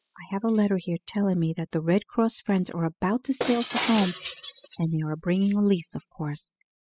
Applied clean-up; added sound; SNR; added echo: classical method spectral subtraction.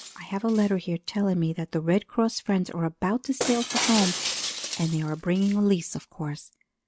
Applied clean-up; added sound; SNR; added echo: none; Shatter; 9 dB; none.